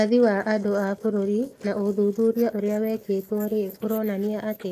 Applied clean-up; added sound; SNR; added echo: neural mask model Resemble Enhance denoiser.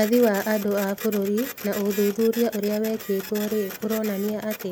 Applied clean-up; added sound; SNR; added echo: none; Printer; 13 dB; none.